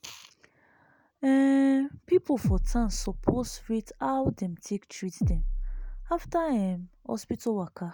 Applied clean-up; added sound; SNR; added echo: none; Bass drum; 4 dB; none.